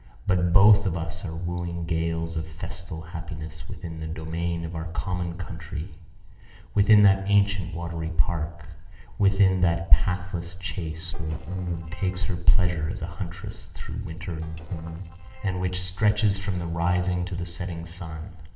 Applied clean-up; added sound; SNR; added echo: neural separator model SepFormer DNS4.